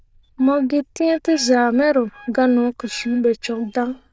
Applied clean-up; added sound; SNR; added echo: neural diffusion model UNIVERSE++.